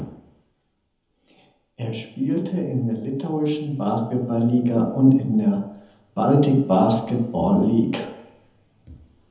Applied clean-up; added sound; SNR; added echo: none; none; none; reverberation time 0.8 s.